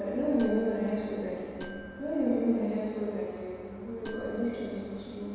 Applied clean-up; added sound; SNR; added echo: none; Marimba, xylophone; 18 dB; reverberation time 1.9 s.